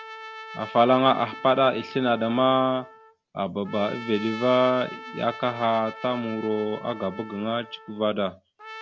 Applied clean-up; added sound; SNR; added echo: none; Trumpet; 15 dB; none.